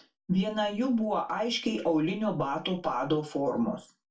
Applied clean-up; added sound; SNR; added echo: none; none; none; reverberation time 0.2 s.